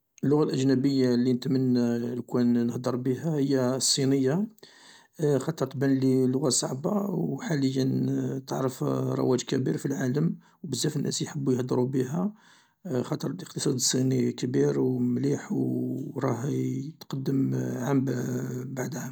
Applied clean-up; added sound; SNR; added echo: none; none; none; none.